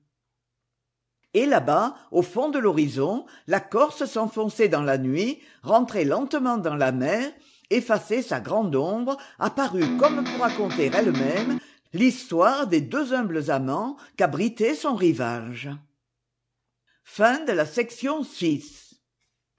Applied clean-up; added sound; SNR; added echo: none; Electric guitar; 3 dB; none.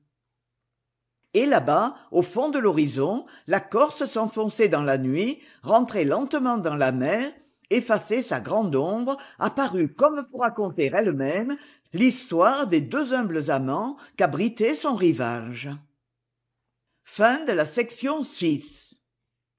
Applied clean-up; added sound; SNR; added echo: neural mask model Resemble Enhance denoiser.